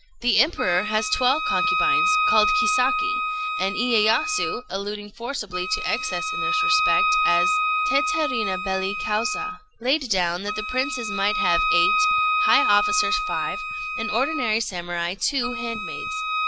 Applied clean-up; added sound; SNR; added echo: none; Wind instrument, woodwind instrument; -2 dB; none.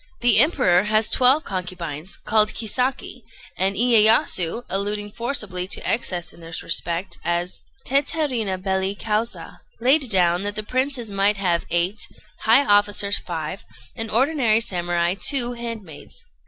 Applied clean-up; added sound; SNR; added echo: none; none; none; none.